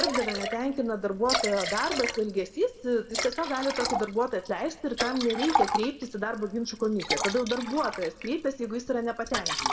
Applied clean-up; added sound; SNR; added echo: none; Liquid; 4 dB; reverberation time 1.4 s.